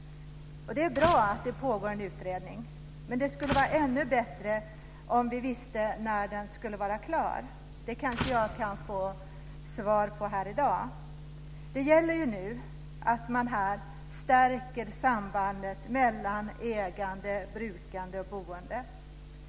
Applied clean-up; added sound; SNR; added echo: none; Slam; 11 dB; none.